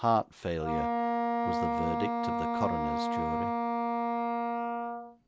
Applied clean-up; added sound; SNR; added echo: none; Wind instrument, woodwind instrument; -5 dB; none.